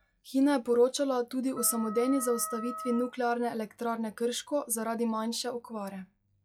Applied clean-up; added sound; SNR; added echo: classical method log-MMSE.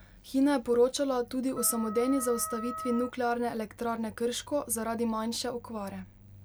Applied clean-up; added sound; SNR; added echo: none; Wind instrument, woodwind instrument; 10 dB; none.